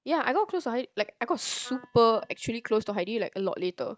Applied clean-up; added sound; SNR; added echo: neural mask model DeepFilterNet 3.